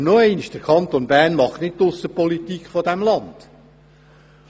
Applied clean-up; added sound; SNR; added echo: none; none; none; none.